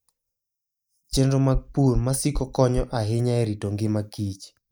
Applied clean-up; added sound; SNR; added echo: neural mask model DeepFilterNet 3.